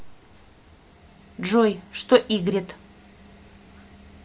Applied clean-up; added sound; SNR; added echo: none; none; none; none.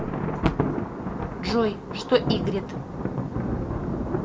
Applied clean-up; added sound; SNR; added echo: none; Thunder; -2 dB; none.